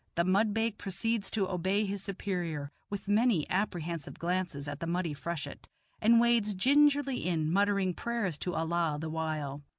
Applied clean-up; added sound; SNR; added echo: none; none; none; none.